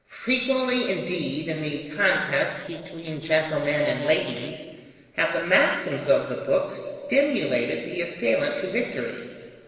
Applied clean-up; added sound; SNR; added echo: neural separator model SepFormer DNS4.